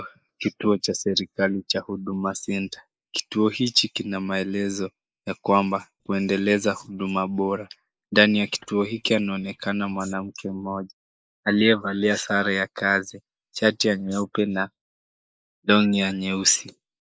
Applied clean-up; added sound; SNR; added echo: neural mask model Resemble Enhance denoiser.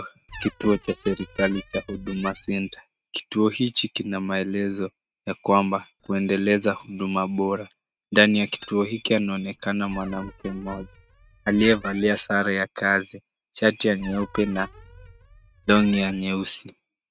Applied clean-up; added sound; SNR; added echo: neural mask model RNNoise.